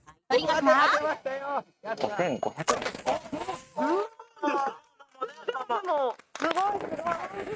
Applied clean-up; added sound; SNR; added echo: neural mask model RNNoise.